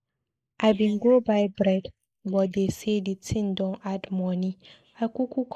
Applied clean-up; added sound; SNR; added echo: neural mask model Resemble Enhance denoiser.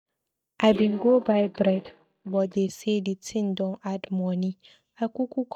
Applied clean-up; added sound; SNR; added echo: neural mask model DeepFilterNet 3.